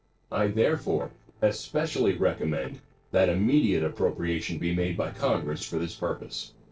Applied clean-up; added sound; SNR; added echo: neural separator model SepFormer DNS4.